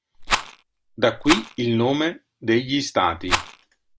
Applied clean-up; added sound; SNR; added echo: none; Rattle; 4 dB; none.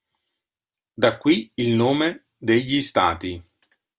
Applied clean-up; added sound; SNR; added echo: none; none; none; none.